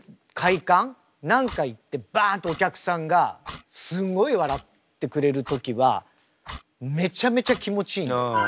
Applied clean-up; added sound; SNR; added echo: none; Clock; 20 dB; none.